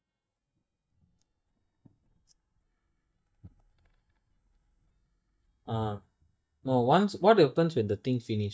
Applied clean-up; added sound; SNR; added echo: neural mask model DeepFilterNet 3.